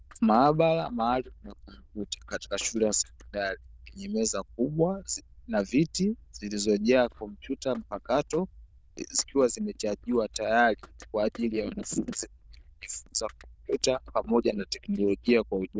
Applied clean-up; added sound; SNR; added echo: neural diffusion model UNIVERSE++.